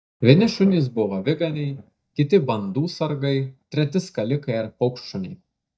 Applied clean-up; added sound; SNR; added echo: neural mask model DeepFilterNet 3.